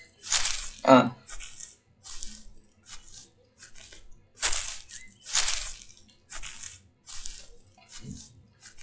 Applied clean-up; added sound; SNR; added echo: classical method WPE with log-MMSE.